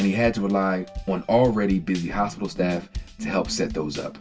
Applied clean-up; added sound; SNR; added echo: none; Drum kit; 16 dB; reverberation time 0.2 s.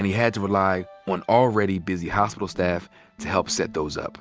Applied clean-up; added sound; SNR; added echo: none; none; none; none.